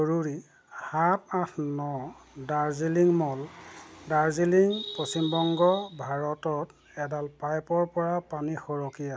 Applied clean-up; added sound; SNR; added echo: none; none; none; none.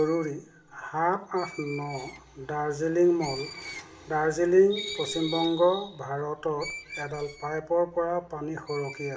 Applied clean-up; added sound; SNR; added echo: none; Screech; 17 dB; reverberation time 1.1 s.